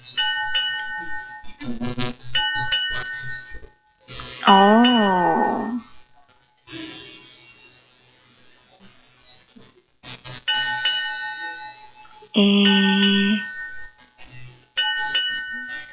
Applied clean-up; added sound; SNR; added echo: classical method log-MMSE.